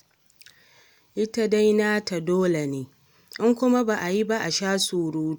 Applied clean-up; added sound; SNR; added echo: none; none; none; none.